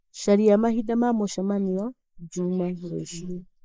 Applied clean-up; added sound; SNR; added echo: neural mask model Resemble Enhance denoiser.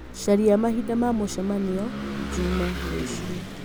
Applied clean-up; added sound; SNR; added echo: none; Engine / Vehicle; 7 dB; none.